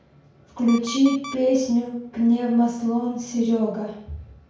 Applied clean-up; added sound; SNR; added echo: none; Alarm; 16 dB; reverberation time 0.5 s.